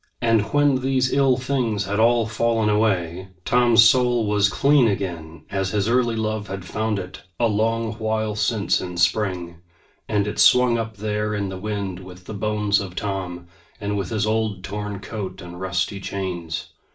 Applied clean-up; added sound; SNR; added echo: none; none; none; reverberation time 0.3 s.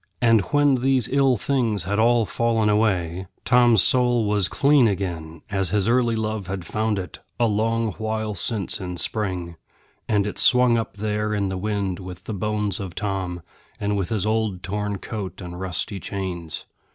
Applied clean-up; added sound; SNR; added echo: none; none; none; none.